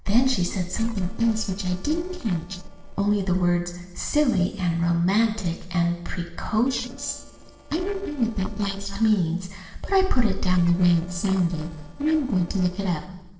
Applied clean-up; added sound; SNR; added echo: neural separator model SepFormer DNS4.